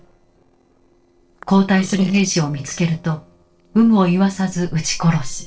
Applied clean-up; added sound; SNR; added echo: neural separator model SepFormer DNS4.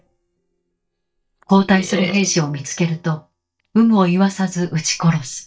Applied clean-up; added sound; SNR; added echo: neural mask model DeepFilterNet 3.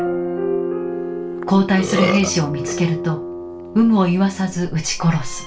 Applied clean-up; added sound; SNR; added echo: none; Burping, eructation; 12 dB; reverberation time 0.3 s.